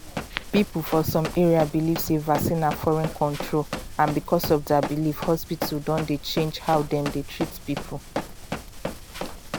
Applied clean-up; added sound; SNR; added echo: none; Run; 9 dB; none.